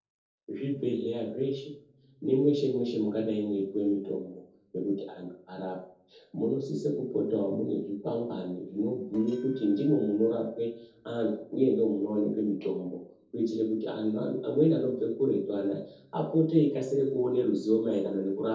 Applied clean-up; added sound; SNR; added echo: neural separator model SepFormer DNS4.